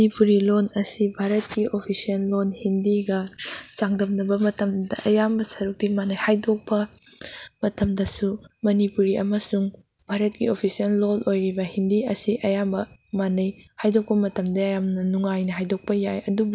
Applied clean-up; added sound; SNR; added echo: none; none; none; none.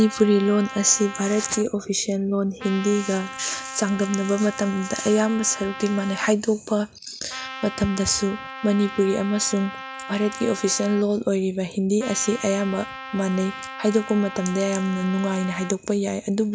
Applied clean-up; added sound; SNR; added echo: none; Trumpet; 13 dB; none.